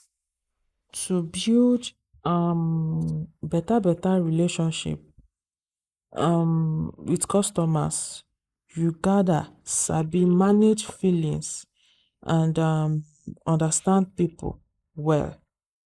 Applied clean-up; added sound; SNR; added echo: neural mask model Resemble Enhance denoiser.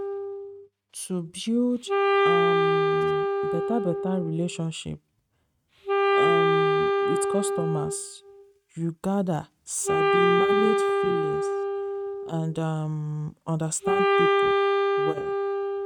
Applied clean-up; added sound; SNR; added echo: neural mask model RNNoise.